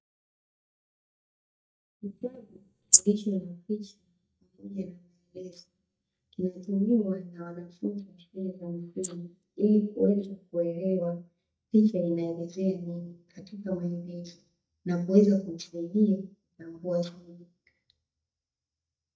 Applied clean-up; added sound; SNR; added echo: neural mask model DeepFilterNet 3.